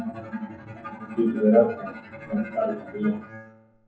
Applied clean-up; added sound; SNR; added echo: classical method WPE with log-MMSE.